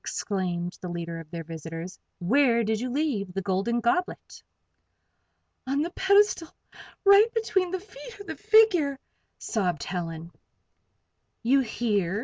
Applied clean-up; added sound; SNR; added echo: none; none; none; none.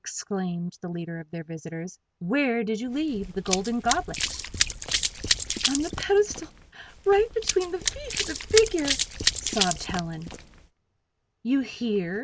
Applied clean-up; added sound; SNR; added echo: none; Run; 2 dB; none.